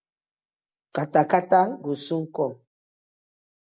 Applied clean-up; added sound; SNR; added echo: none; none; none; none.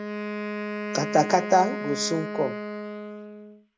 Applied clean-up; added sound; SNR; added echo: none; Wind instrument, woodwind instrument; 6 dB; none.